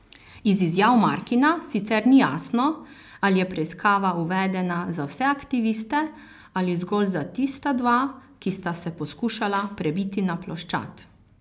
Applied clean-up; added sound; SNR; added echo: none; none; none; none.